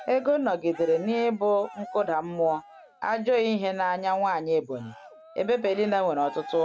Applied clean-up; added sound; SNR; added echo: none; Cheering; 20 dB; none.